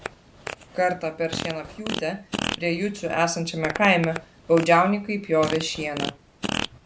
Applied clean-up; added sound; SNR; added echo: none; Fart; 9 dB; none.